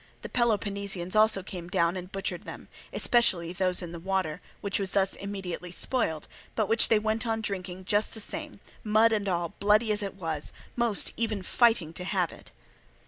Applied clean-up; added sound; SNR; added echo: none; none; none; none.